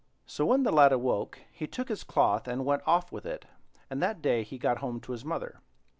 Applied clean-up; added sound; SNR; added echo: none; none; none; none.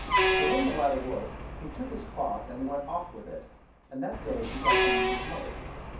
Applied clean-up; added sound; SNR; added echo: none; Truck; -3 dB; reverberation time 0.6 s.